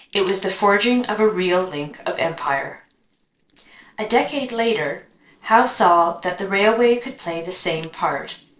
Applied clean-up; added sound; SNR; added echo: neural separator model SepFormer DNS4.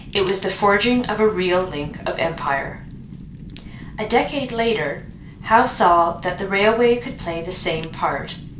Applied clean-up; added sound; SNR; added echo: none; Fire; 15 dB; reverberation time 0.3 s.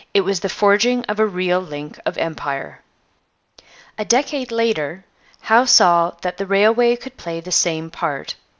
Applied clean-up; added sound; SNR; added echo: none; none; none; none.